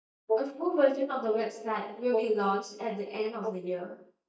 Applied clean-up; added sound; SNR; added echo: neural mask model DeepFilterNet 3.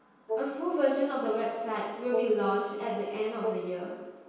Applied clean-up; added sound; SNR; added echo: none; Wind instrument, woodwind instrument; 5 dB; reverberation time 1.2 s.